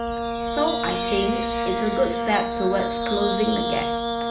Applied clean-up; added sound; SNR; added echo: none; Brass instrument + Wind chime; -3 dB; none.